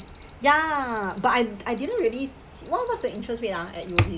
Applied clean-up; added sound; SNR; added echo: none; Alarm; 5 dB; none.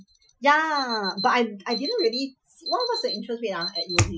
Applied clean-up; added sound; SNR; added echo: classical method Wiener filter.